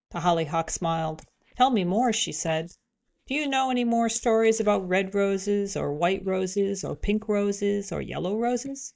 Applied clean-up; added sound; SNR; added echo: neural mask model DeepFilterNet 3.